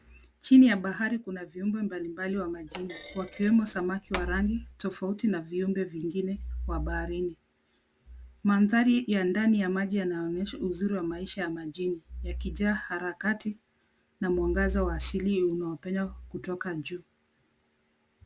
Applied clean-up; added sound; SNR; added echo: none; Thump, thud; 13 dB; none.